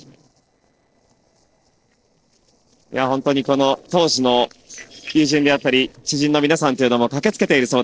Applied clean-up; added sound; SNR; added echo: neural separator model SepFormer DNS4.